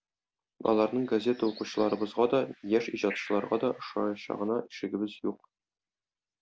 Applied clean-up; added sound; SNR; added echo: none; Bird; 18 dB; none.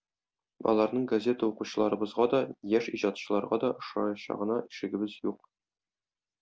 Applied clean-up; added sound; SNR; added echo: none; none; none; none.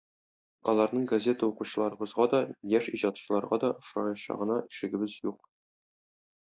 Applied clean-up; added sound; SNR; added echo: neural mask model DeepFilterNet 3.